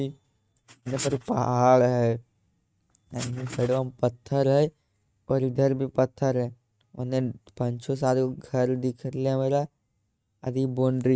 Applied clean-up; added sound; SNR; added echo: neural mask model RNNoise.